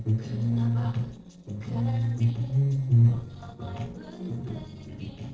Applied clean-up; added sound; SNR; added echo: neural separator model SepFormer DNS4.